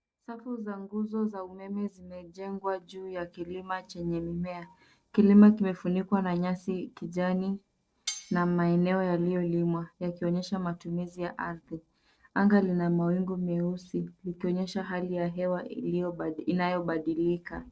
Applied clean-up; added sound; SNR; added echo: neural separator model SepFormer DNS4.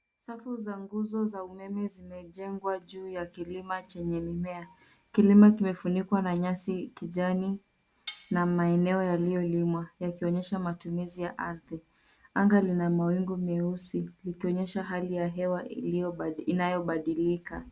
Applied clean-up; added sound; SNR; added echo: none; Cutlery, silverware; 14 dB; none.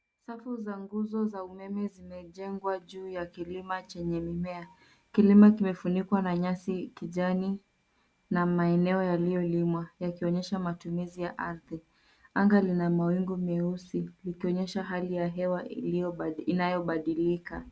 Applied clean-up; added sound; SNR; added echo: none; none; none; none.